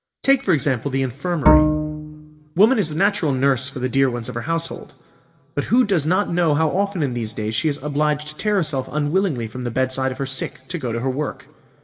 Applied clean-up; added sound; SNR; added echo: none; Bowed string instrument; -2 dB; reverberation time 1.1 s.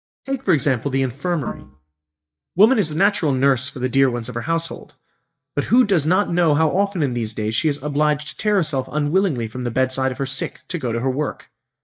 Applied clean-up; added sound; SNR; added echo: neural mask model DeepFilterNet 3.